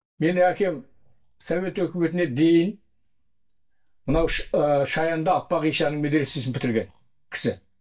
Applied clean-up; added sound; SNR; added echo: neural mask model DeepFilterNet 3.